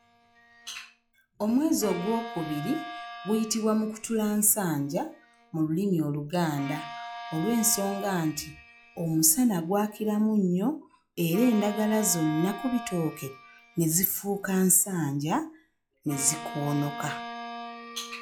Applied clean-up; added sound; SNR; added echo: classical method log-MMSE.